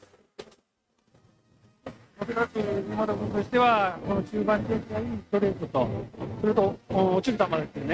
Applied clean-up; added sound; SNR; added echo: neural mask model RNNoise.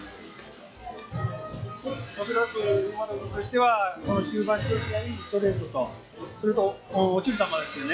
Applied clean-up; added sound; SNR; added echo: classical method log-MMSE.